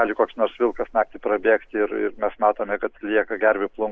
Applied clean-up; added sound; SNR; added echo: none; none; none; none.